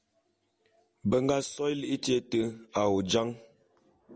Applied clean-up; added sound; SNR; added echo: none; none; none; none.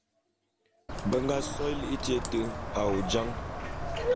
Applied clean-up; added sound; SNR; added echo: none; Bird; 1 dB; none.